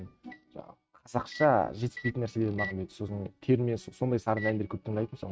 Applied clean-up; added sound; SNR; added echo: neural mask model RNNoise.